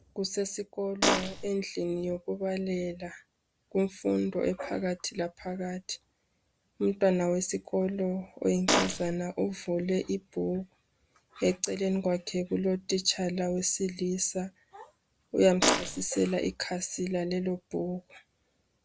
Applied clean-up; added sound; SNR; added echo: none; Fart; -3 dB; none.